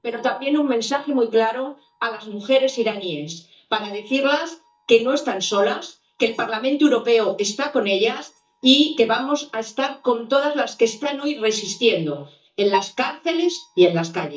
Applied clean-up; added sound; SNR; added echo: neural mask model DeepFilterNet 3.